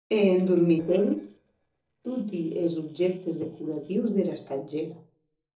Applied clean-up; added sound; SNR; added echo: neural separator model SepFormer DNS4.